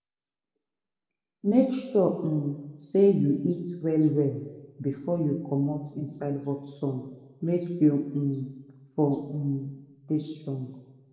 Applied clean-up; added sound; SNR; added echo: none; none; none; reverberation time 1.1 s.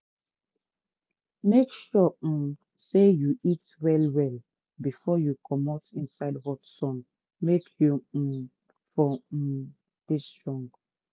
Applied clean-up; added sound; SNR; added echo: none; none; none; none.